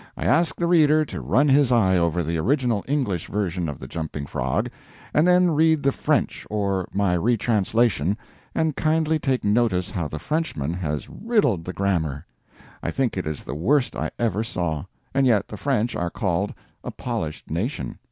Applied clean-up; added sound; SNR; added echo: none; none; none; none.